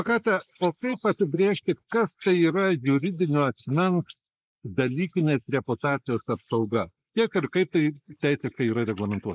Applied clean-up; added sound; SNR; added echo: neural mask model Resemble Enhance denoiser.